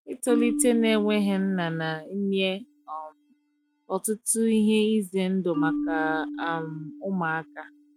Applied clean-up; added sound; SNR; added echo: neural mask model RNNoise.